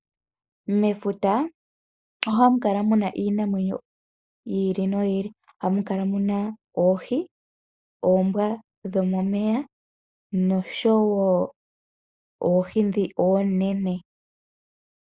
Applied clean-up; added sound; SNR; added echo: neural mask model Resemble Enhance denoiser.